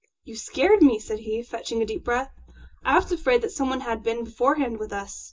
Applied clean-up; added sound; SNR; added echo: none; none; none; reverberation time 0.2 s.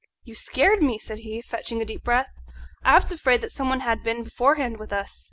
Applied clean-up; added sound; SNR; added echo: none; none; none; none.